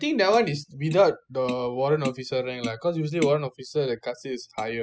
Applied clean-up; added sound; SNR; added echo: classical method spectral subtraction.